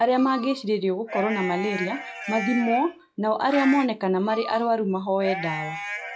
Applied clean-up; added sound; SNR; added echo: classical method log-MMSE.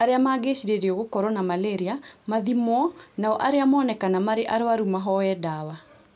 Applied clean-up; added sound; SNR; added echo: none; none; none; none.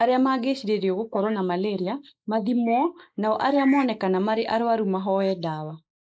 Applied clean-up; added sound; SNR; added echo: neural mask model Resemble Enhance denoiser.